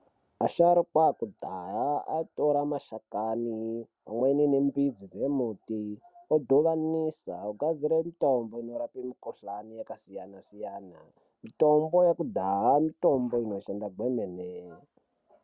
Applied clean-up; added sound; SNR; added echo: none; none; none; none.